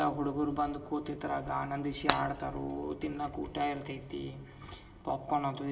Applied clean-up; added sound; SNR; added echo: none; Shatter; 0 dB; reverberation time 2.0 s.